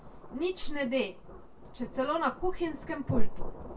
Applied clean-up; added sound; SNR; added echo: none; Rain / Thunderstorm; 17 dB; reverberation time 0.2 s.